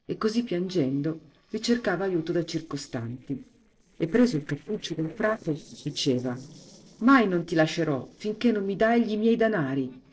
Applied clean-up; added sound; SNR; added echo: neural separator model SepFormer DNS4.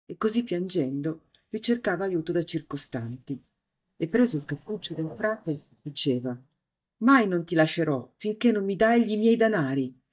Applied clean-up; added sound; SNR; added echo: neural mask model DeepFilterNet 3.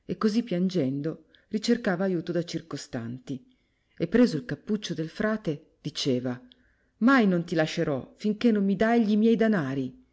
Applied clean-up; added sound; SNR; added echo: none; none; none; none.